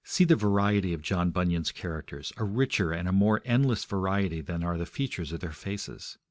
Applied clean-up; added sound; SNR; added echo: none; none; none; none.